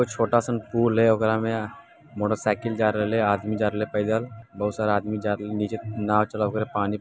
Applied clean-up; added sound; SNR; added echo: none; none; none; none.